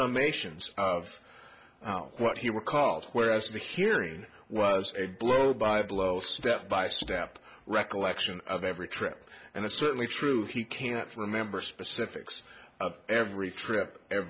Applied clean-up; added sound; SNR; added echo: none; none; none; none.